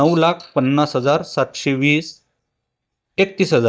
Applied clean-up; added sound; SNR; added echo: neural mask model DeepFilterNet 3.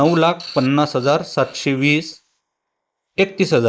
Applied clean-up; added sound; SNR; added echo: neural mask model Resemble Enhance denoiser.